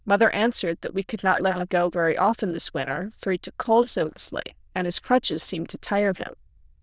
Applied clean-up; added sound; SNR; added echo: neural diffusion model UNIVERSE++.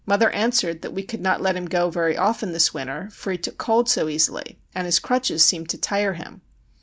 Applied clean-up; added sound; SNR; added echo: none; none; none; none.